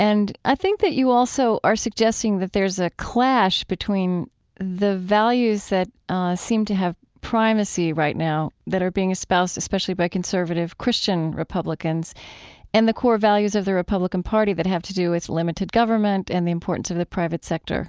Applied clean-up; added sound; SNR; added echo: none; none; none; none.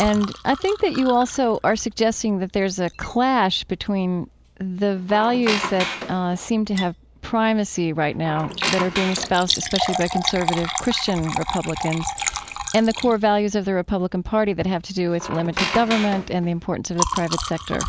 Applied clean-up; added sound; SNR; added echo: none; Liquid + Squeak; 8 dB; none.